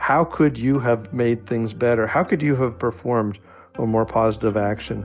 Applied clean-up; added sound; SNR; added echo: none; none; none; none.